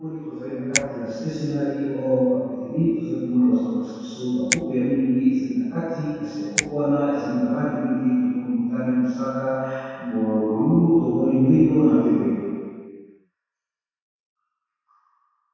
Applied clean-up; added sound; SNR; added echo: none; Finger snapping; 11 dB; reverberation time 2.0 s.